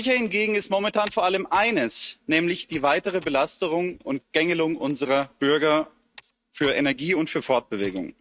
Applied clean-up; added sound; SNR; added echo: neural mask model RNNoise.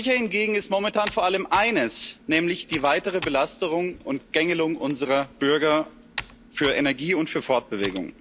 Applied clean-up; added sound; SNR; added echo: none; Computer keyboard; 16 dB; none.